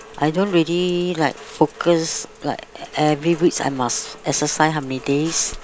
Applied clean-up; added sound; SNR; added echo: none; Rain; 19 dB; none.